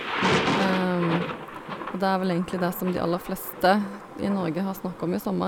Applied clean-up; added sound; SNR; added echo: none; Thunder; 4 dB; none.